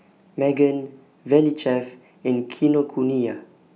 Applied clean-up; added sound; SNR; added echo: none; none; none; none.